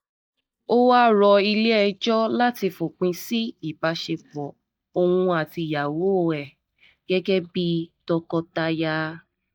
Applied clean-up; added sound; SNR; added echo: neural mask model DeepFilterNet 3.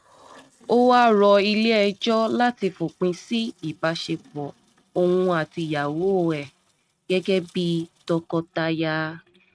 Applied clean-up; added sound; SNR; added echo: neural mask model RNNoise.